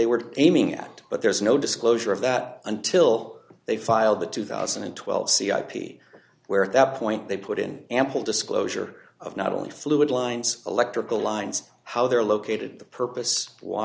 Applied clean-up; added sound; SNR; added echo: none; none; none; none.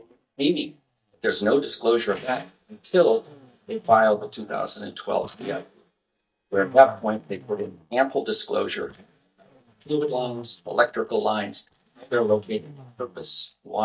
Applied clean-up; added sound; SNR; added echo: neural mask model DeepFilterNet 3.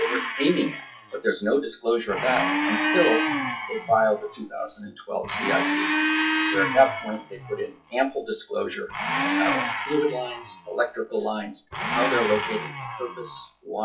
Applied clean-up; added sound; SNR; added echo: classical method WPE with log-MMSE.